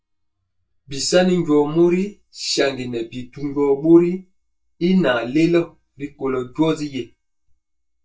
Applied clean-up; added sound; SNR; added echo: neural mask model DeepFilterNet 3.